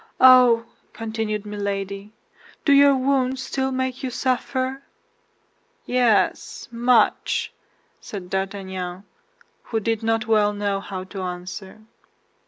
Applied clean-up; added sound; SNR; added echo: none; none; none; none.